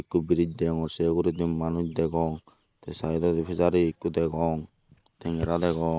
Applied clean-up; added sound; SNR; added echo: neural mask model Resemble Enhance denoiser.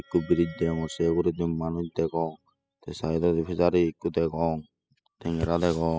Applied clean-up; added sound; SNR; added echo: classical method spectral subtraction.